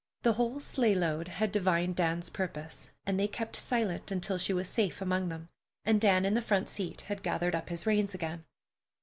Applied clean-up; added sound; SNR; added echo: none; none; none; none.